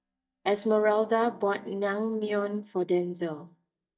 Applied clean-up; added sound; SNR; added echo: neural mask model DeepFilterNet 3.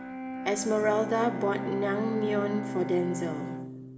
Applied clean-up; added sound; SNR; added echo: none; Bowed string instrument; 6 dB; reverberation time 1.2 s.